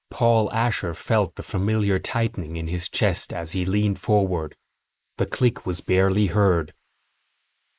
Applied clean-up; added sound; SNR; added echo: neural mask model Resemble Enhance denoiser.